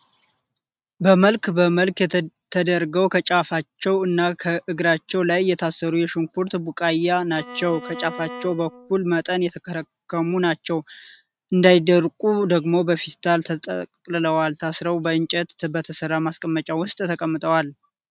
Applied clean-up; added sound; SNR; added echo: neural mask model RNNoise.